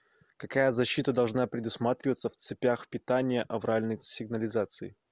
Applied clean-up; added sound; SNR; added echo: none; none; none; none.